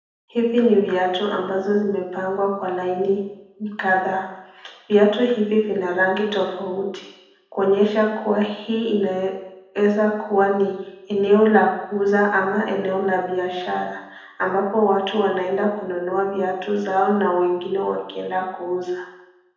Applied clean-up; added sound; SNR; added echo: none; none; none; reverberation time 0.8 s.